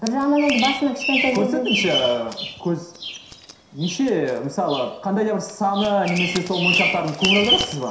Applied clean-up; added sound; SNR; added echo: none; Bird vocalization, bird call, bird song; 4 dB; reverberation time 0.7 s.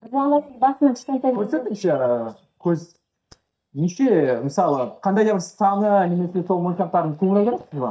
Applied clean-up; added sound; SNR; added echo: neural mask model DeepFilterNet 3.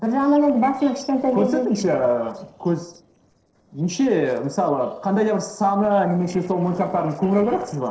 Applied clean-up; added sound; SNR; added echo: neural separator model SepFormer DNS4.